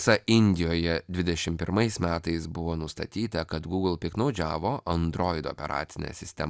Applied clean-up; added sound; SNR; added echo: none; none; none; none.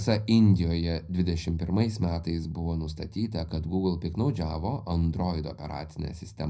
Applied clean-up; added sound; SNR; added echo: none; none; none; reverberation time 0.4 s.